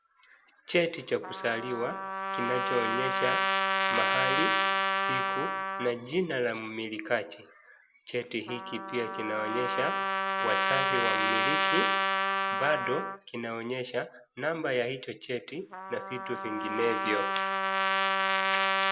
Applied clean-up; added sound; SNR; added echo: none; Trumpet; -3 dB; none.